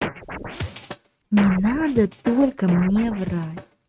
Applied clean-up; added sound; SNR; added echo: neural mask model RNNoise.